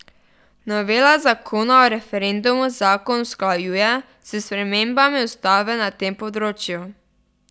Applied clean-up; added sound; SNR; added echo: none; none; none; none.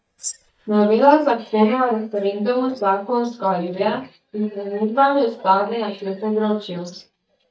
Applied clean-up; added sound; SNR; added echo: neural mask model DeepFilterNet 3.